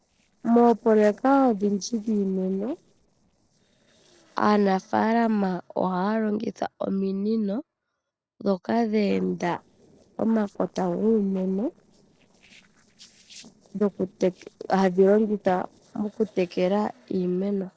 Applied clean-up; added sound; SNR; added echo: neural separator model SepFormer DNS4.